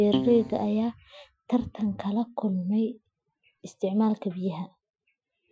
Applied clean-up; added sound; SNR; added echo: classical method Wiener filter.